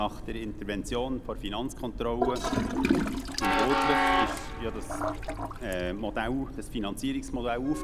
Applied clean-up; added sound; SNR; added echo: none; Train + Toilet flush / Gurgling; -2 dB; none.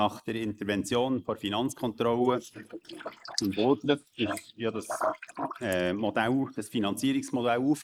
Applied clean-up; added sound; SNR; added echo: neural mask model Resemble Enhance denoiser.